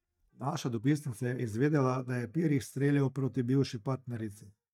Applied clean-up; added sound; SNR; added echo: neural mask model DeepFilterNet 3.